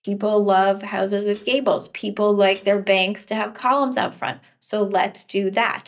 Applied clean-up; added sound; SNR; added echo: neural mask model DeepFilterNet 3.